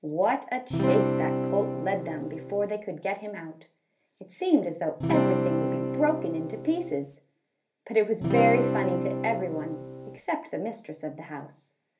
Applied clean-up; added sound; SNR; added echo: none; Acoustic guitar / Strum; -1 dB; reverberation time 0.3 s.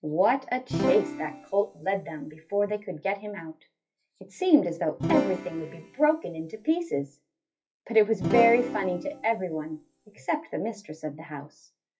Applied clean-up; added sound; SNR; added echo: classical method WPE with log-MMSE.